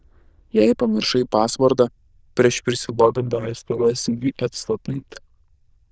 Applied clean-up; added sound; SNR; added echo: neural diffusion model UNIVERSE++.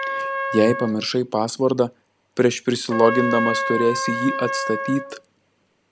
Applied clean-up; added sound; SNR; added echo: none; Trumpet; 6 dB; none.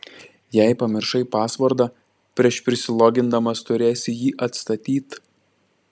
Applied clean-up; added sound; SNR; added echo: none; none; none; none.